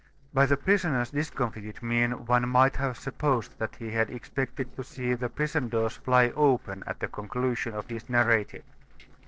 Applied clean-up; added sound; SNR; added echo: neural separator model SepFormer DNS4.